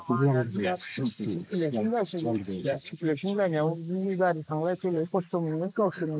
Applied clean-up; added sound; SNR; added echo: neural mask model Resemble Enhance denoiser.